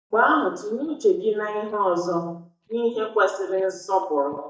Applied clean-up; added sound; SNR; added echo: neural mask model DeepFilterNet 3.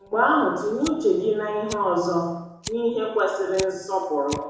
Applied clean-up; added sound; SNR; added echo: none; Fire; 18 dB; reverberation time 0.8 s.